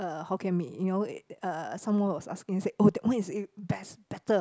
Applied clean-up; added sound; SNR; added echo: none; none; none; none.